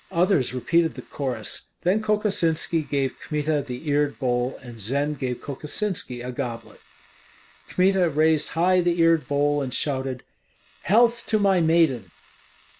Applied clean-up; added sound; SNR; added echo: neural mask model Resemble Enhance denoiser.